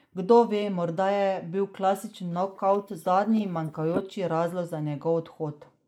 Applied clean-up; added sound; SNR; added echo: neural mask model Resemble Enhance denoiser.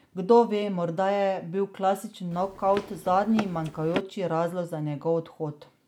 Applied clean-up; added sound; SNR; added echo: none; Run; 11 dB; none.